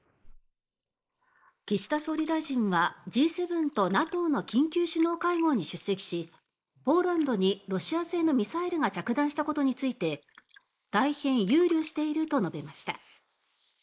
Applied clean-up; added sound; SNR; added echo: neural mask model Resemble Enhance denoiser.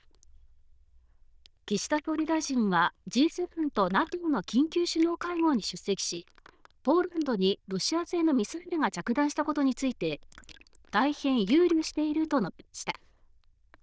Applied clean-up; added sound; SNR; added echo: neural diffusion model UNIVERSE++.